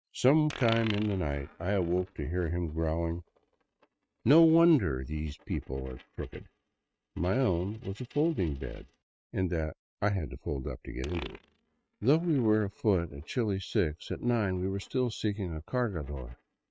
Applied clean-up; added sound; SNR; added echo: neural mask model RNNoise.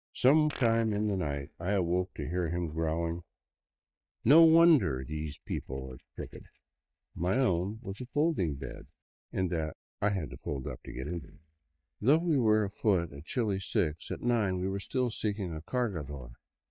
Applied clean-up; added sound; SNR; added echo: neural mask model DeepFilterNet 3.